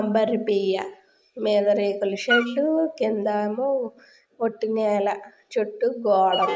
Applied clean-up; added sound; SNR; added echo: neural mask model Resemble Enhance denoiser.